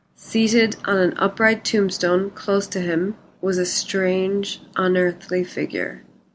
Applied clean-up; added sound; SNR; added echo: none; none; none; none.